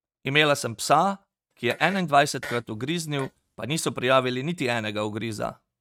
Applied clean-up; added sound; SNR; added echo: neural mask model RNNoise.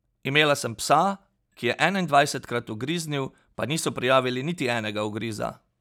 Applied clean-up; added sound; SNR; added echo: none; none; none; none.